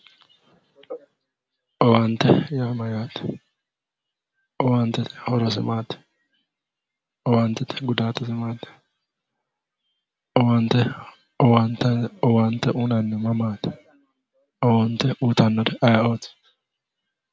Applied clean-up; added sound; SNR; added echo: none; none; none; none.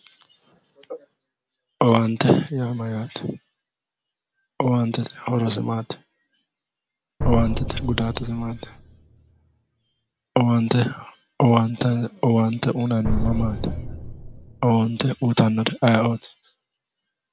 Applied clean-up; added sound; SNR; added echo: none; Drum; 5 dB; none.